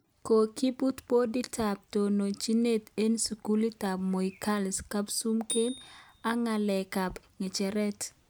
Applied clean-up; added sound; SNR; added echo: none; Bicycle bell; 14 dB; none.